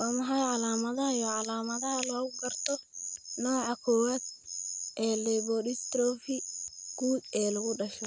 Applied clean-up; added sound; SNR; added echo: none; none; none; none.